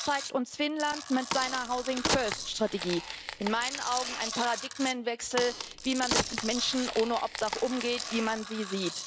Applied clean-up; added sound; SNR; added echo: none; Crack + Tools; 5 dB; none.